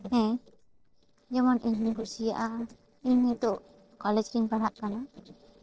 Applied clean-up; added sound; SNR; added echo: neural separator model SepFormer DNS4.